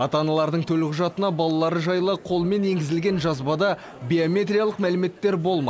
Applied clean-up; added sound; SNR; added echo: none; none; none; none.